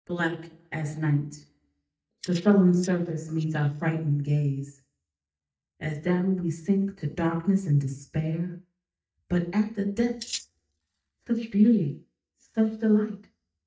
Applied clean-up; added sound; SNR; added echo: neural mask model DeepFilterNet 3.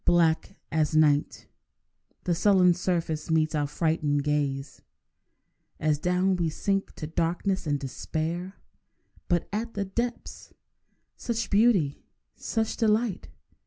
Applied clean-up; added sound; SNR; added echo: none; none; none; none.